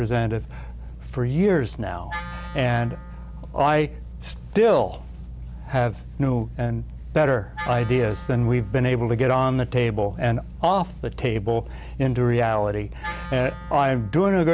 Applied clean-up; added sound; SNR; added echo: none; Wind instrument, woodwind instrument; 20 dB; none.